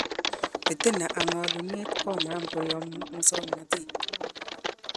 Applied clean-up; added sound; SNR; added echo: neural mask model RNNoise.